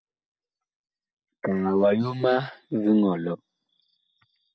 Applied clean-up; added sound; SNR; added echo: none; none; none; none.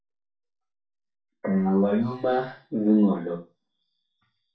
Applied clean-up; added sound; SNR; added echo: none; none; none; reverberation time 0.3 s.